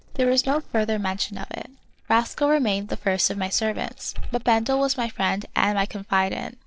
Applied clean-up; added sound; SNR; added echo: neural separator model SepFormer DNS4.